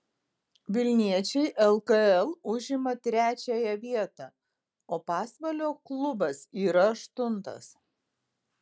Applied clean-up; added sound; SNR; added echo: none; none; none; none.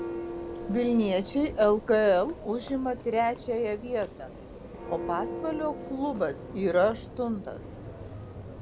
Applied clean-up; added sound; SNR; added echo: none; Church bell; 11 dB; none.